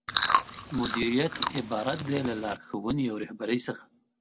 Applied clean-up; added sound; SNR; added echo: none; Chewing, mastication; 1 dB; none.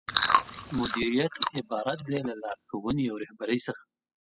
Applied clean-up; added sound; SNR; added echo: classical method spectral subtraction.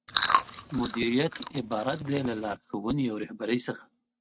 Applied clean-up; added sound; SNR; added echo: neural mask model RNNoise.